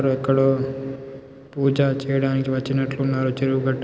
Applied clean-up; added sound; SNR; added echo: none; none; none; none.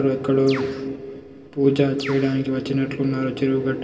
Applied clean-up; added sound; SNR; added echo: none; Bird; 13 dB; reverberation time 0.2 s.